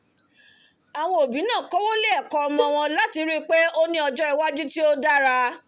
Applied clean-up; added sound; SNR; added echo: none; Cowbell; 9 dB; none.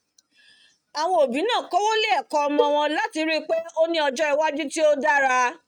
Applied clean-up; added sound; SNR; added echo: neural mask model RNNoise.